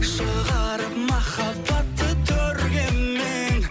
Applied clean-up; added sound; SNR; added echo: none; none; none; none.